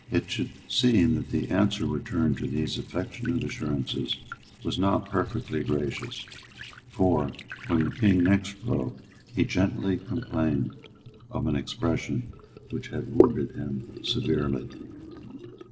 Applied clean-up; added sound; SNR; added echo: neural separator model SepFormer DNS4.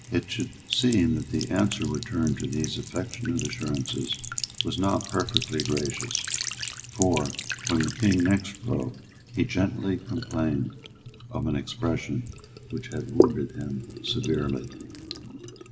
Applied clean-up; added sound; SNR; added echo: none; Trickle, dribble / Sink (filling or washing); 6 dB; reverberation time 1.7 s.